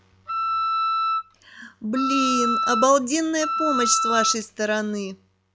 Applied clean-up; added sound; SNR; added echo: none; Wind instrument, woodwind instrument; -1 dB; none.